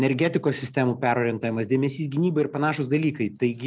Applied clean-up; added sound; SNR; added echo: none; none; none; none.